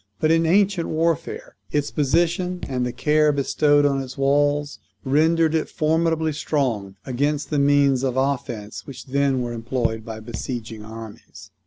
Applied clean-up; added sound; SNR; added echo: none; Raindrop / Drip; 9 dB; none.